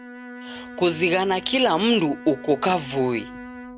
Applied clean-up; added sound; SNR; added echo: none; Bowed string instrument; 15 dB; none.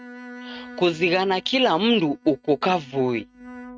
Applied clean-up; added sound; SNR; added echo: neural mask model RNNoise.